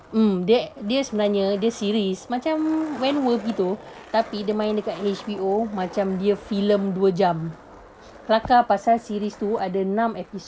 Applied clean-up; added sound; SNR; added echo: none; Skateboard; 20 dB; none.